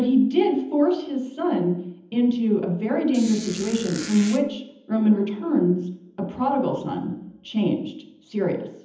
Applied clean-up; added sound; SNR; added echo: none; Squeak; 14 dB; reverberation time 0.8 s.